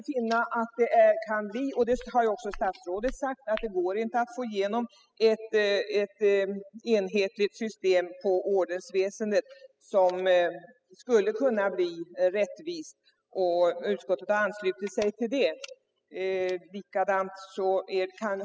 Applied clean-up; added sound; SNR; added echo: classical method spectral subtraction.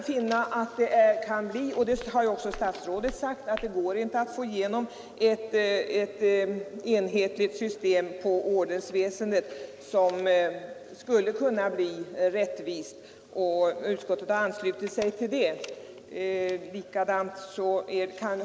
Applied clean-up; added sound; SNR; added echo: none; Walk, footsteps; 17 dB; none.